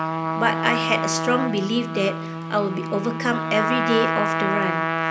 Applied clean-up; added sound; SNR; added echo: none; Trumpet; 1 dB; none.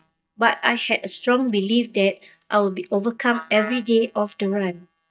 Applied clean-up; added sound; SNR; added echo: neural mask model DeepFilterNet 3.